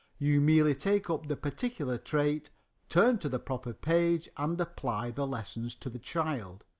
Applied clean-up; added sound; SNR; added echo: none; none; none; none.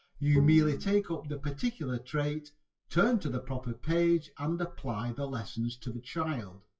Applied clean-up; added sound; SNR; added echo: classical method WPE with log-MMSE.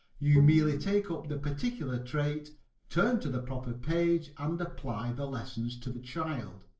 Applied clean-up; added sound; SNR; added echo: neural separator model SepFormer DNS4.